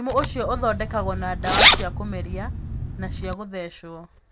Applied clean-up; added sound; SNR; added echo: none; Zipper (clothing); -5 dB; none.